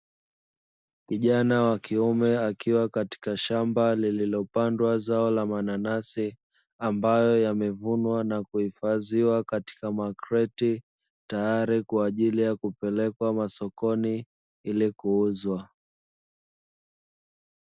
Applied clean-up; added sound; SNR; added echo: none; none; none; none.